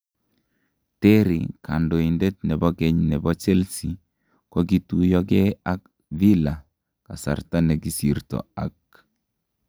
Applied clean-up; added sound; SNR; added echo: none; none; none; none.